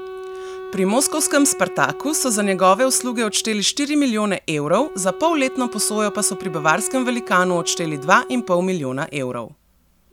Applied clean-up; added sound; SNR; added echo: none; Wind instrument, woodwind instrument; 13 dB; none.